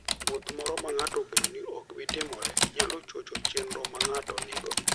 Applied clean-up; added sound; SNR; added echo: none; Typing; -5 dB; none.